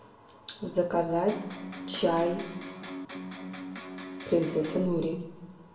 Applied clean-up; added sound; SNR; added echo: none; Electric guitar; 9 dB; reverberation time 0.8 s.